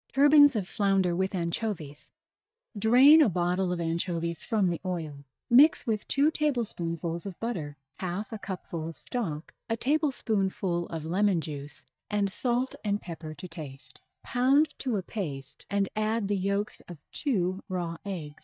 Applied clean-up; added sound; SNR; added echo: neural mask model DeepFilterNet 3.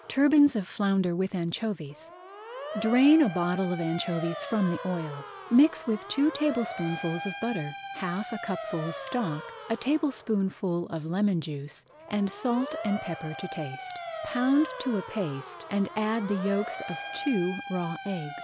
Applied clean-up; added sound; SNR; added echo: none; Motor vehicle (road) / Siren; 11 dB; none.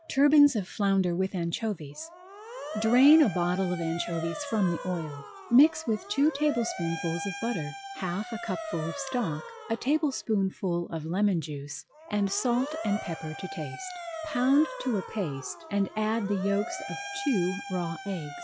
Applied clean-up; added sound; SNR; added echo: classical method log-MMSE.